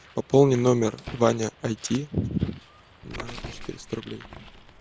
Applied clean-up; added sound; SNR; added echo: none; Squeak + Bird; 17 dB; none.